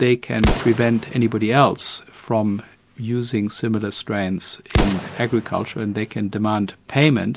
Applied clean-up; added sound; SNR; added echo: none; Explosion; 8 dB; none.